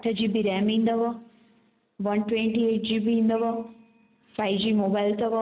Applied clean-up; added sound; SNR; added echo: none; none; none; none.